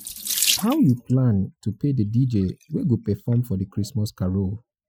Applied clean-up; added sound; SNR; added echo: classical method Wiener filter.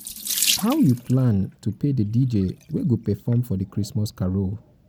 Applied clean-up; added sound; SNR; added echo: none; Sink (filling or washing) / Water tap, faucet; 10 dB; none.